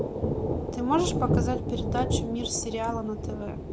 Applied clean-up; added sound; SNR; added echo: none; Thunder; -2 dB; none.